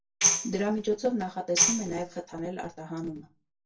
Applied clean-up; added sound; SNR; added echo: none; Tambourine; -2 dB; reverberation time 0.2 s.